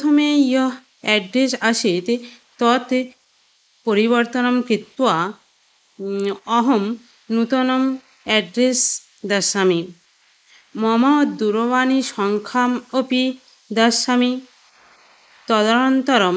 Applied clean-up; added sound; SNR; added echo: neural mask model Resemble Enhance denoiser.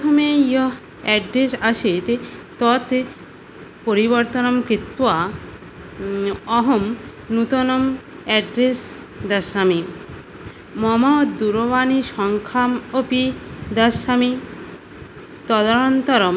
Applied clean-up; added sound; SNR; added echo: none; none; none; none.